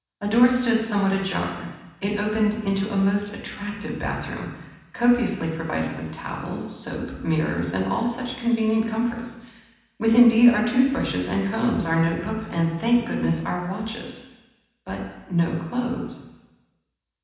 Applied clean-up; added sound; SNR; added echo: none; none; none; reverberation time 1.1 s.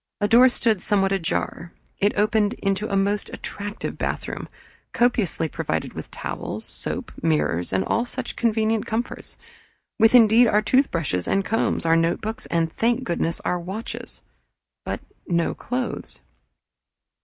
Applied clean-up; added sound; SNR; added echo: none; none; none; none.